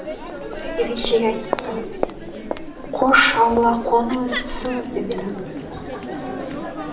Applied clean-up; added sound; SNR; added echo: none; Crowd; 5 dB; reverberation time 1.3 s.